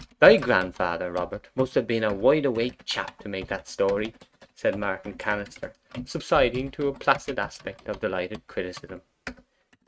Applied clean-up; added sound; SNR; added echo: neural mask model RNNoise.